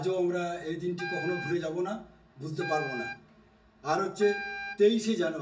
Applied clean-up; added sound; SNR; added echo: none; Wind instrument, woodwind instrument; 10 dB; reverberation time 0.2 s.